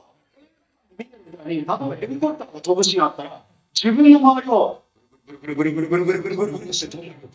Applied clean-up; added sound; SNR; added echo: neural mask model DeepFilterNet 3.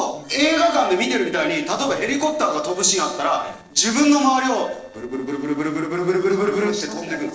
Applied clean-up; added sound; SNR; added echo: neural separator model SepFormer DNS4.